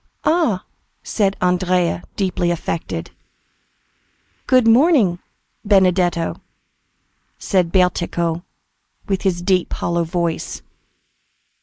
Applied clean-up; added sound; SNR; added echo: neural mask model Resemble Enhance denoiser.